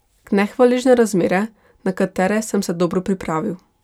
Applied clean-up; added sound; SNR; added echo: none; none; none; none.